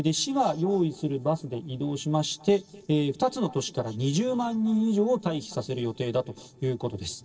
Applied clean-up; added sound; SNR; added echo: neural separator model SepFormer DNS4.